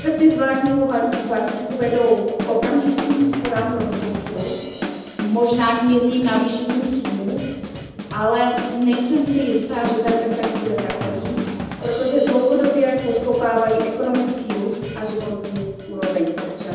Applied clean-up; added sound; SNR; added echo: none; Drum / Drum kit; 9 dB; reverberation time 1.1 s.